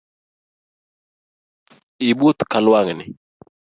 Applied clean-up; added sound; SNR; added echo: none; none; none; none.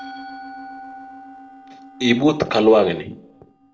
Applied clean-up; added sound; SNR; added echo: neural separator model SepFormer DNS4.